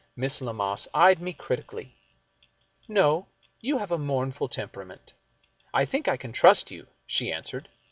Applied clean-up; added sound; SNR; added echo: none; none; none; none.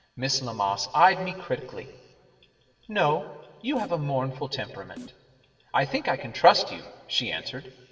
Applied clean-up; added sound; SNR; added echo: none; Snare drum; 19 dB; reverberation time 2.1 s.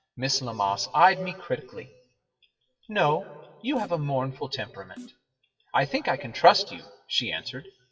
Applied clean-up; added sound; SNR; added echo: classical method WPE with log-MMSE.